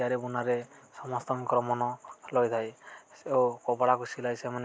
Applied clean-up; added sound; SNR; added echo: none; none; none; none.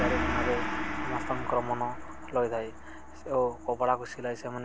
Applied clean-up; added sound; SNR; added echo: none; Gong; 2 dB; none.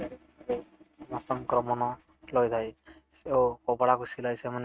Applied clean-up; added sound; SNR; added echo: neural mask model RNNoise.